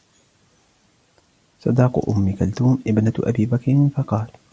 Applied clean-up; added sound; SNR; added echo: none; none; none; none.